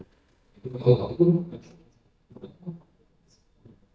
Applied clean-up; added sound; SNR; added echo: neural mask model DeepFilterNet 3.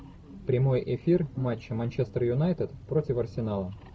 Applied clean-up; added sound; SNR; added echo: none; none; none; none.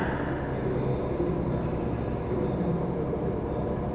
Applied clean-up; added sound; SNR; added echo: none; Engine / Boat, Water vehicle; -1 dB; reverberation time 2.1 s.